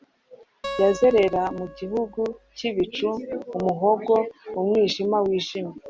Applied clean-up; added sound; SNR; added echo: none; Acoustic guitar; 15 dB; none.